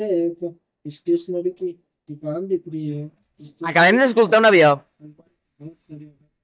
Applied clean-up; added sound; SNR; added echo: neural mask model DeepFilterNet 3.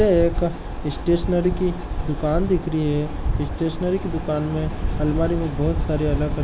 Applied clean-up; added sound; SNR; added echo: none; none; none; none.